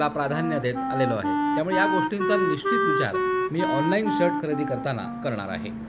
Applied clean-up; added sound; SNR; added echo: none; Wind instrument, woodwind instrument; -1 dB; none.